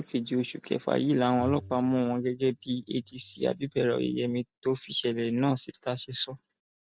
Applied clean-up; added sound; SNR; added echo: none; Bowed string instrument; 18 dB; none.